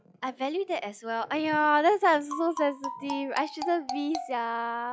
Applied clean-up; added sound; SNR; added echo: classical method log-MMSE.